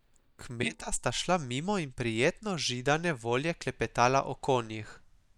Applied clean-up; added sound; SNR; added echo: neural mask model DeepFilterNet 3.